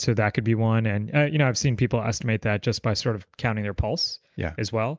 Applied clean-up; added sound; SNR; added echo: none; none; none; none.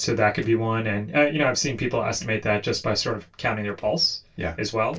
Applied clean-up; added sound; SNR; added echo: neural separator model SepFormer DNS4.